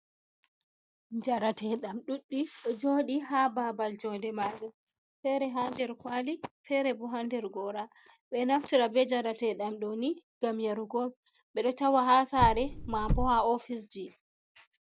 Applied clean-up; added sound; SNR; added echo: none; Car; 0 dB; none.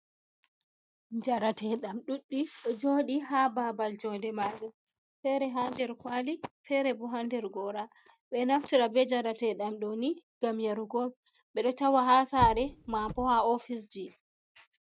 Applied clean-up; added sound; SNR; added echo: neural mask model RNNoise.